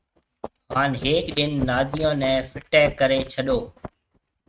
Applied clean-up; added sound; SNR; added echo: neural mask model RNNoise.